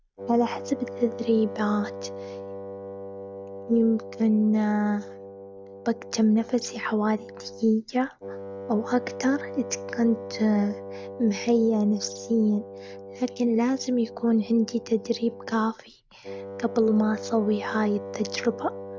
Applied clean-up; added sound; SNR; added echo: none; Wind instrument, woodwind instrument; 12 dB; none.